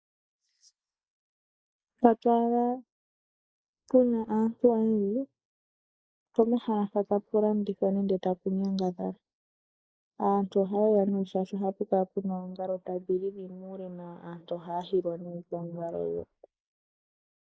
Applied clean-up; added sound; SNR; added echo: neural mask model Resemble Enhance denoiser.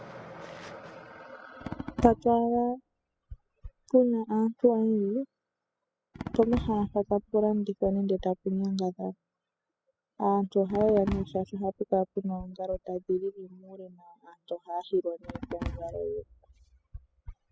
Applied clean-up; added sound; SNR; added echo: classical method spectral subtraction.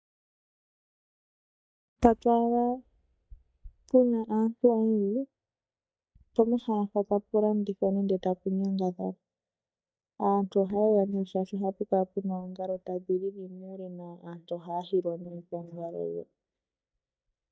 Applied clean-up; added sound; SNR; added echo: neural mask model DeepFilterNet 3.